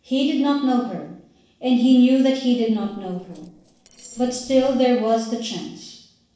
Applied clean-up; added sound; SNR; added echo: neural separator model SepFormer DNS4.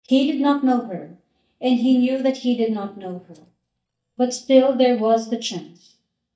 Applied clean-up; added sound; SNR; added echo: neural mask model DeepFilterNet 3.